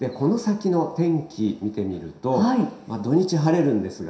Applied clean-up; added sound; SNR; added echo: none; none; none; reverberation time 0.7 s.